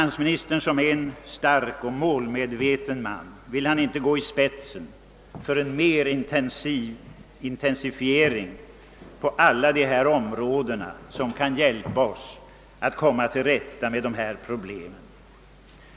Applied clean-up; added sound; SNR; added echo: none; none; none; none.